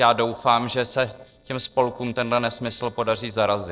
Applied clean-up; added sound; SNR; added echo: neural separator model SepFormer DNS4.